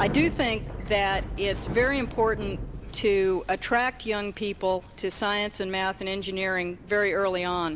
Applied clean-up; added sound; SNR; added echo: none; Bicycle; 10 dB; none.